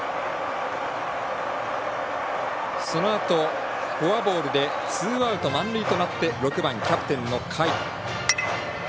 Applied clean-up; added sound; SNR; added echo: none; Wind instrument, woodwind instrument; 19 dB; none.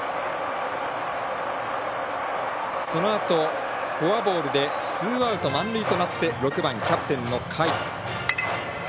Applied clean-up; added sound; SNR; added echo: none; none; none; none.